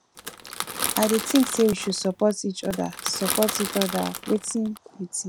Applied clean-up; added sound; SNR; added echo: none; Crackle / Crushing; 6 dB; none.